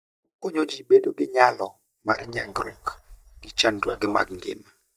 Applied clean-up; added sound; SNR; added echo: neural mask model DeepFilterNet 3.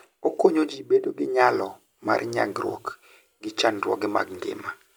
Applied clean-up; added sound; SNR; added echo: none; none; none; none.